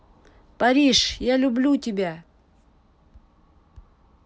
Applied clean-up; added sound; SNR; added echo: none; none; none; none.